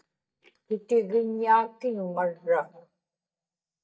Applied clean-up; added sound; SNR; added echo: neural mask model DeepFilterNet 3.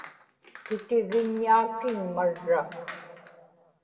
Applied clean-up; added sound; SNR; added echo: none; Chink, clink; 13 dB; reverberation time 2.1 s.